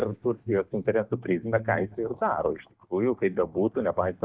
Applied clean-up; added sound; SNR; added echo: neural mask model DeepFilterNet 3.